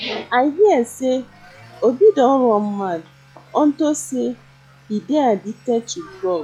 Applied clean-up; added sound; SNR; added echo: classical method log-MMSE.